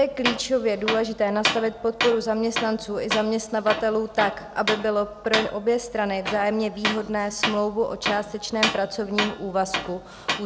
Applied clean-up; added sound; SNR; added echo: none; Tools; 6 dB; none.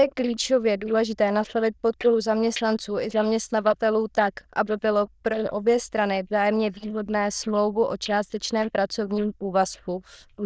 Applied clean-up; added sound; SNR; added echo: neural diffusion model UNIVERSE++.